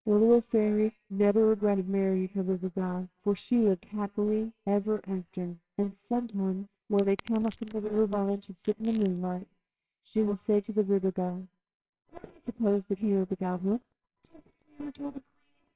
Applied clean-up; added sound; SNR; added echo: neural separator model SepFormer WHAMR!.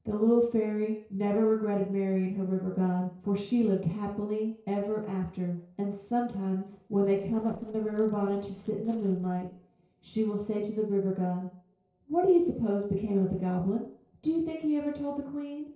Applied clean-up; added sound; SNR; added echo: neural separator model SepFormer DNS4.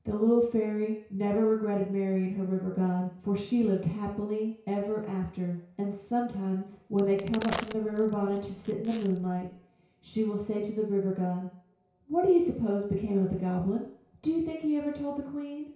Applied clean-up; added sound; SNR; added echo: none; Crack; 14 dB; reverberation time 0.6 s.